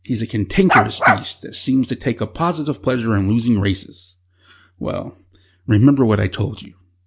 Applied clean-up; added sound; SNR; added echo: none; Bark; -3 dB; none.